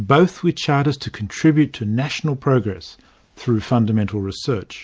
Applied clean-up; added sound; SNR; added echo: none; none; none; none.